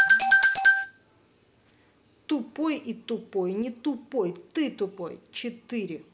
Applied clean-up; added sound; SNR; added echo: none; none; none; none.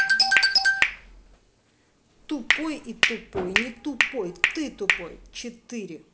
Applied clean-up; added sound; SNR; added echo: none; Hands; 1 dB; none.